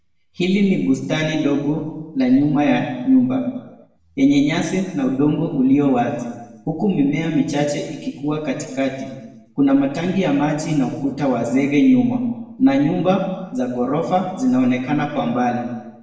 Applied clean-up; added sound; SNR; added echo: none; none; none; reverberation time 1.0 s.